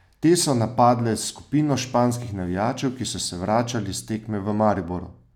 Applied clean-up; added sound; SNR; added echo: none; none; none; none.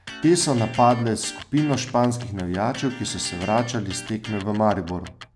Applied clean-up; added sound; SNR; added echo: none; Electric guitar; 16 dB; none.